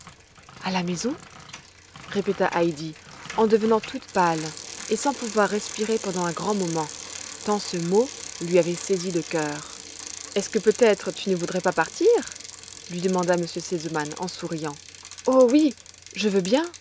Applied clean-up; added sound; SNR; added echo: none; Bicycle; 14 dB; none.